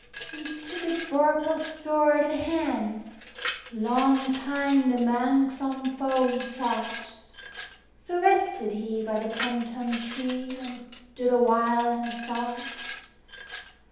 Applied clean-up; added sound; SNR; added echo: none; Glass; 12 dB; reverberation time 0.8 s.